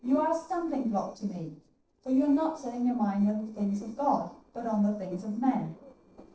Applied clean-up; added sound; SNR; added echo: neural separator model SepFormer DNS4.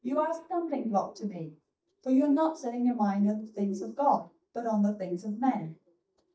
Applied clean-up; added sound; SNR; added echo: neural mask model DeepFilterNet 3.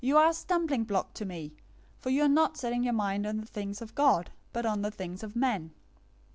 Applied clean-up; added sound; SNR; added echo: none; none; none; none.